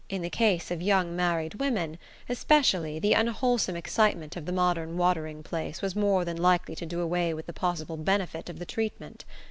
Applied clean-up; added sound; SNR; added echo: none; none; none; none.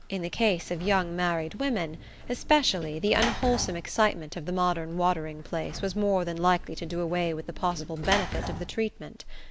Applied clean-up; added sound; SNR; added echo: none; Sliding door / Slam; 11 dB; none.